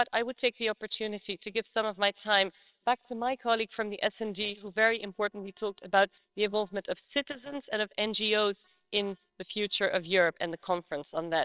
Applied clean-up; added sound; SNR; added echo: neural separator model SepFormer WHAMR!.